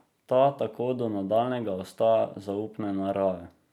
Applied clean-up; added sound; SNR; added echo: none; none; none; none.